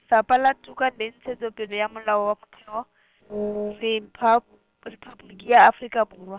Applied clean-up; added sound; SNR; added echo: neural separator model SepFormer WHAM!.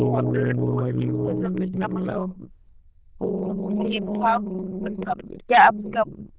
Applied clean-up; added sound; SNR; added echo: neural diffusion model UNIVERSE++.